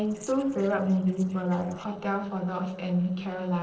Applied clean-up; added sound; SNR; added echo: neural separator model SepFormer DNS4.